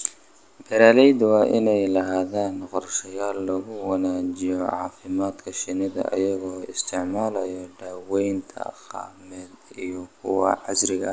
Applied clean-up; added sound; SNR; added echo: none; none; none; none.